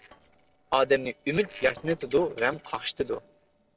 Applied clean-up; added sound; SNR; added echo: neural separator model SepFormer DNS4.